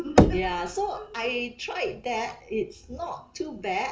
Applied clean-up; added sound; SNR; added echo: none; Knock / Wood; -3 dB; reverberation time 0.4 s.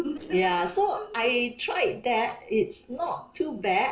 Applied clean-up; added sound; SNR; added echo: neural separator model SepFormer DNS4.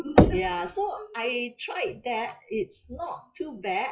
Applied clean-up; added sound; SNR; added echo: classical method WPE with log-MMSE.